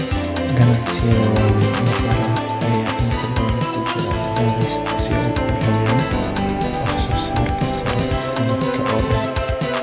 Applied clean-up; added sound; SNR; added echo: none; Organ; -1 dB; none.